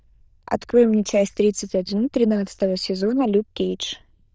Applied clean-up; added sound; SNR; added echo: neural diffusion model UNIVERSE++.